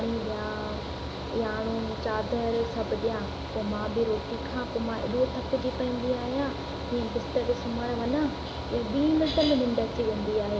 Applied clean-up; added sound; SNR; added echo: none; Mechanical fan; 5 dB; none.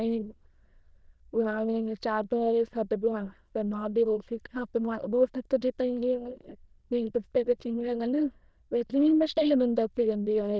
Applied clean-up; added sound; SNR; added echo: neural diffusion model UNIVERSE++.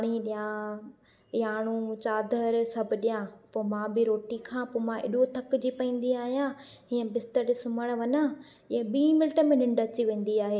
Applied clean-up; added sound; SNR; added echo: none; none; none; none.